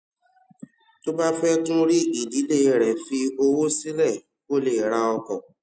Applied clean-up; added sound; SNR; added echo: none; none; none; none.